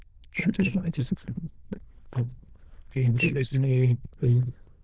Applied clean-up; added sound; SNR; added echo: neural diffusion model UNIVERSE++.